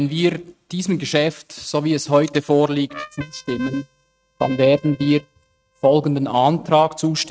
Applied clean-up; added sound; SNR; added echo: neural mask model RNNoise.